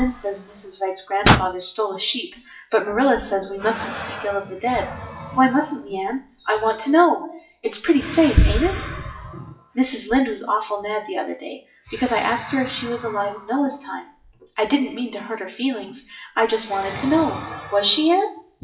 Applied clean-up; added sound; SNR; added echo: classical method WPE with log-MMSE.